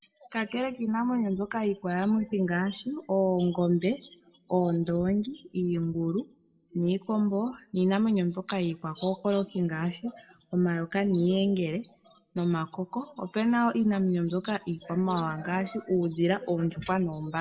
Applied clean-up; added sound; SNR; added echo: none; none; none; reverberation time 0.4 s.